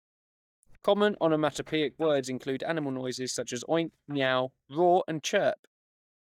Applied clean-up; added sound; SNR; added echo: neural mask model DeepFilterNet 3.